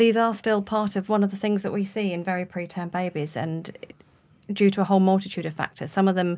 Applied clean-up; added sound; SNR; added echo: none; none; none; none.